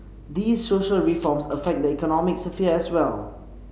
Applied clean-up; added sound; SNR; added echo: none; Tambourine; 14 dB; none.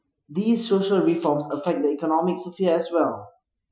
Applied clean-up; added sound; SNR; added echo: classical method Wiener filter.